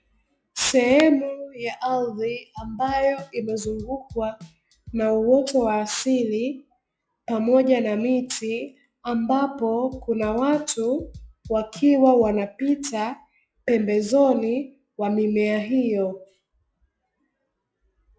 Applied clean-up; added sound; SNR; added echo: classical method log-MMSE.